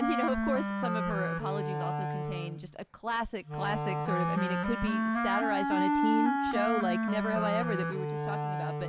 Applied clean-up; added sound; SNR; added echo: none; Wind instrument, woodwind instrument; -3 dB; none.